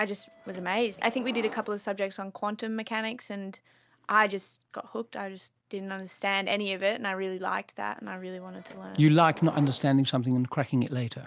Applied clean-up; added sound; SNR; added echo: none; Subway, metro, underground; 17 dB; none.